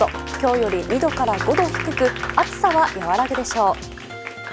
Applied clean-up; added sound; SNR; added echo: none; Applause; 10 dB; none.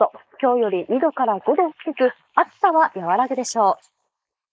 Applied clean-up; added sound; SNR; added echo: neural mask model Resemble Enhance denoiser.